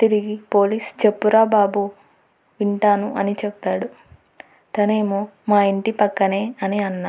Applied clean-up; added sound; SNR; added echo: none; none; none; none.